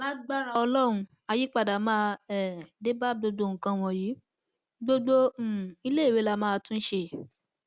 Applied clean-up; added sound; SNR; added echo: none; none; none; none.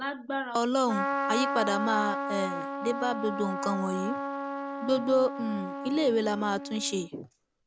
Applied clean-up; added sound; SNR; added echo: none; Trumpet; 5 dB; none.